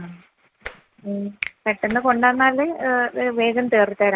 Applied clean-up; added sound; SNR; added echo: none; Tap + Finger snapping; 18 dB; none.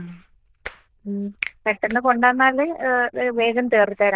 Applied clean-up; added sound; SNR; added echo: neural diffusion model UNIVERSE++.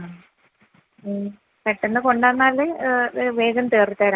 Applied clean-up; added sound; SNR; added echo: none; none; none; none.